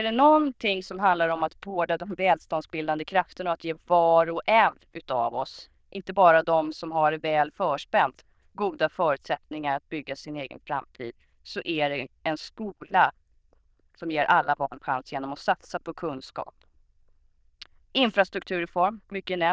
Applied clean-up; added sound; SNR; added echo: neural diffusion model UNIVERSE++.